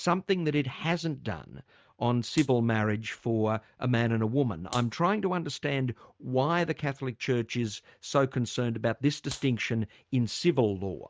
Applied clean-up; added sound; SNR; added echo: neural mask model RNNoise.